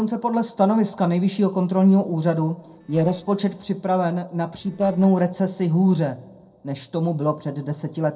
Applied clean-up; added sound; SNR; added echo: neural separator model SepFormer DNS4.